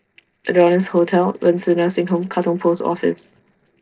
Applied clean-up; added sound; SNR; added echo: neural separator model SepFormer DNS4.